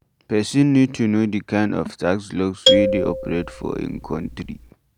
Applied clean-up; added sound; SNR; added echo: none; Marimba, xylophone; 0 dB; none.